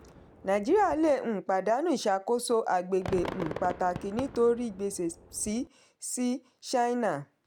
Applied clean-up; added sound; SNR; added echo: none; Fireworks; 15 dB; none.